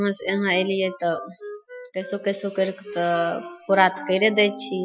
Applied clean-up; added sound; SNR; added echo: classical method Wiener filter.